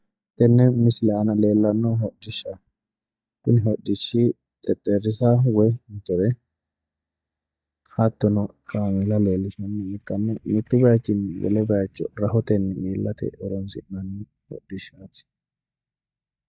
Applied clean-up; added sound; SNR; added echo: neural mask model DeepFilterNet 3.